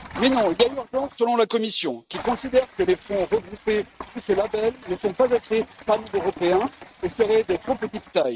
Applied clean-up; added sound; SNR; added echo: neural mask model RNNoise.